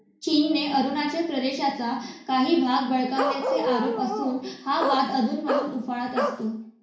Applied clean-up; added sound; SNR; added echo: none; Bark; 3 dB; reverberation time 0.6 s.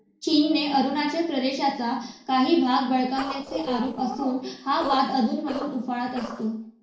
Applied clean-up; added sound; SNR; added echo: neural separator model SepFormer DNS4.